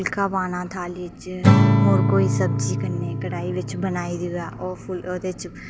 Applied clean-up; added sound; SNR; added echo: none; Acoustic guitar / Strum; -4 dB; none.